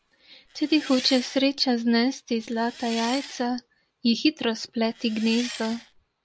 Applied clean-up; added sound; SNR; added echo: none; Engine; 13 dB; none.